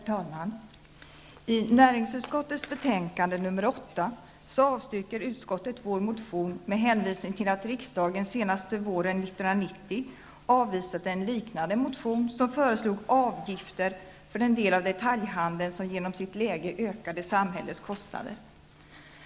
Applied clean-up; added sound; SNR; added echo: none; none; none; none.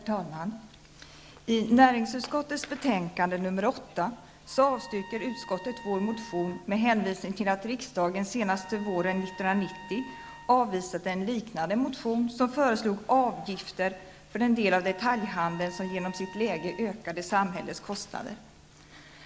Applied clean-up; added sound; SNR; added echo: none; Trumpet; 19 dB; none.